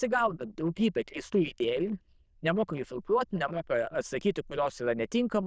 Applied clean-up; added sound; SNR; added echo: neural diffusion model UNIVERSE++.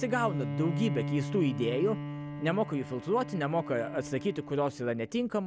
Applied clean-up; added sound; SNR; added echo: none; Bowed string instrument; 7 dB; none.